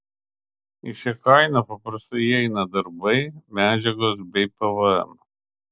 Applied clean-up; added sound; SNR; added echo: none; none; none; none.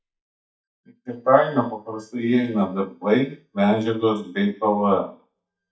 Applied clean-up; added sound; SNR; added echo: neural mask model DeepFilterNet 3.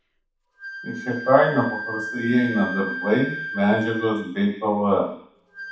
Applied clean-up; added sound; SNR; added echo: none; Wind instrument, woodwind instrument; 10 dB; reverberation time 0.7 s.